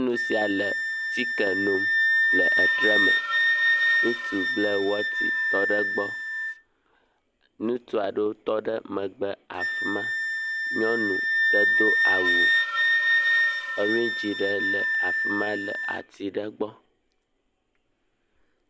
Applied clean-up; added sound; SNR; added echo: none; Wind instrument, woodwind instrument; -5 dB; none.